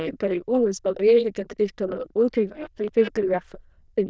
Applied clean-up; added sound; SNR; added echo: neural diffusion model UNIVERSE++.